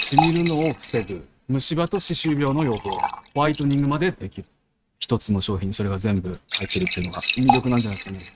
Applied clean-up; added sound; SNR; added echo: neural mask model RNNoise.